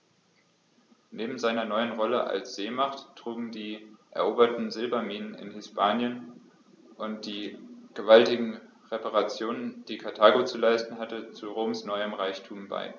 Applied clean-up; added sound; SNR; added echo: none; none; none; none.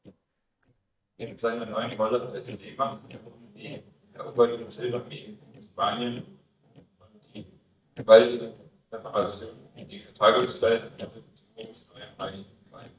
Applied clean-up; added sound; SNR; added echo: neural mask model DeepFilterNet 3.